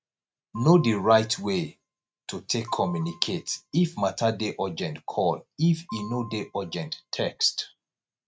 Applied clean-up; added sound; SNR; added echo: neural mask model RNNoise.